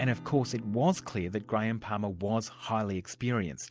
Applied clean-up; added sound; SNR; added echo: none; Acoustic guitar / Strum; 19 dB; none.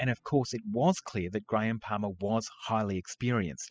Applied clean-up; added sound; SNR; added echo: classical method spectral subtraction.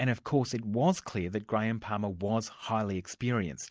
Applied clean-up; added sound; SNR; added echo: none; none; none; none.